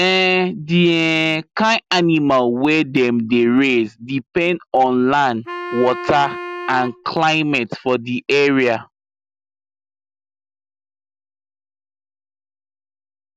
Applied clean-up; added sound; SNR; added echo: none; Wind instrument, woodwind instrument; 11 dB; none.